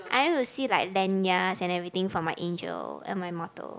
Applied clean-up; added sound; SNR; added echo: none; none; none; none.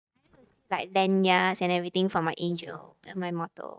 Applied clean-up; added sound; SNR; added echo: neural mask model DeepFilterNet 3.